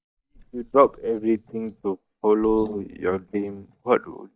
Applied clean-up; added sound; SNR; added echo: neural mask model DeepFilterNet 3.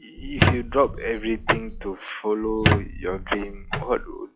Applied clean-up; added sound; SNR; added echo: classical method log-MMSE.